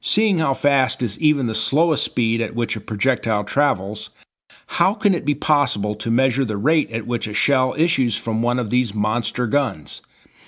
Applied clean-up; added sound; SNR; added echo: none; none; none; none.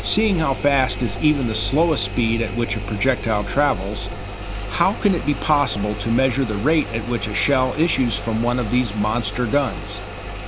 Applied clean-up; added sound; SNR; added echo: none; Engine; 7 dB; none.